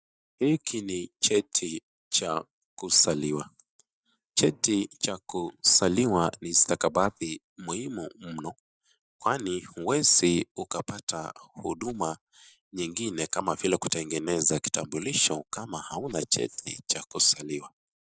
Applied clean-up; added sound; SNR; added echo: neural mask model DeepFilterNet 3.